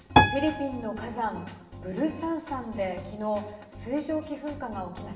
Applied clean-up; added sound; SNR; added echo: none; Piano; -3 dB; reverberation time 0.9 s.